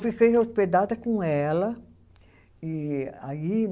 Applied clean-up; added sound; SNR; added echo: none; none; none; none.